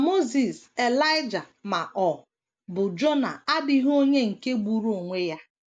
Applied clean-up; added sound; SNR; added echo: none; none; none; none.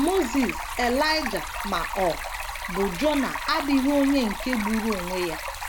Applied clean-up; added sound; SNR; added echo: none; Stream; 6 dB; none.